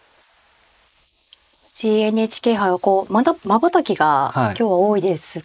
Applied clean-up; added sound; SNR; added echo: neural mask model Resemble Enhance denoiser.